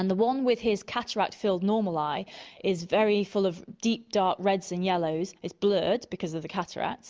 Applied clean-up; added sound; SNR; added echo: none; none; none; none.